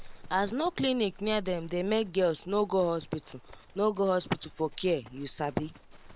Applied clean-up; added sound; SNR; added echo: none; Livestock, farm animals, working animals; 17 dB; none.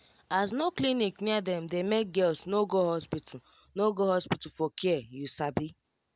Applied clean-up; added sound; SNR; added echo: none; none; none; none.